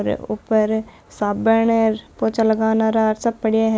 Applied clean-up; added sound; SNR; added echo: none; none; none; none.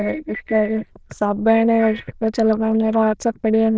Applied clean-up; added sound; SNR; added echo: neural diffusion model UNIVERSE++.